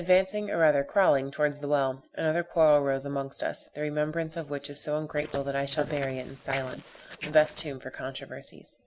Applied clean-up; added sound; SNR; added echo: neural mask model Resemble Enhance denoiser.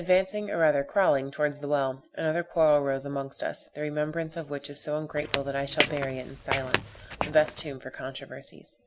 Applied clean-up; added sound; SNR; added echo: none; Squeak / Walk, footsteps; 4 dB; none.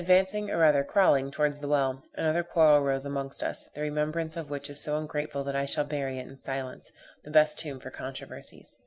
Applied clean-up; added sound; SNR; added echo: none; none; none; none.